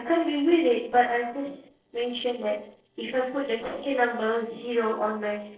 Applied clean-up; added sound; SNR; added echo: neural separator model SepFormer DNS4.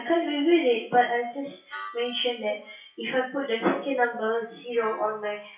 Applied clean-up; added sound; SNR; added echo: classical method WPE with log-MMSE.